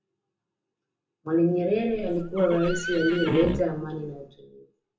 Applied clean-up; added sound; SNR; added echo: none; Livestock, farm animals, working animals; 7 dB; reverberation time 0.7 s.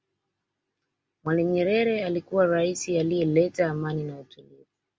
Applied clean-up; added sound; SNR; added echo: none; none; none; none.